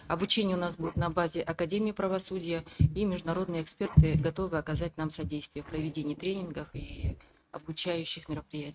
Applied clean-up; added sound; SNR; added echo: neural mask model RNNoise.